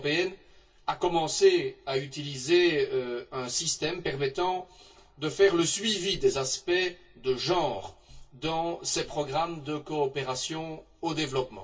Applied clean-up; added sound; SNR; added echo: none; none; none; reverberation time 0.1 s.